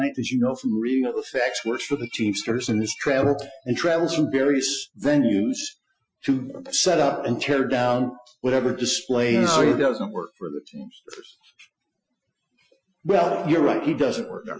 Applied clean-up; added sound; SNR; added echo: classical method Wiener filter.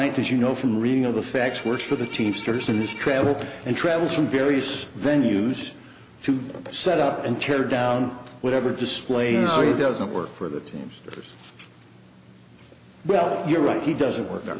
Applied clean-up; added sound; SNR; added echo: none; Bowed string instrument; 17 dB; none.